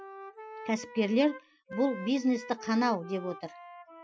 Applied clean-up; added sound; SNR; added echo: classical method Wiener filter.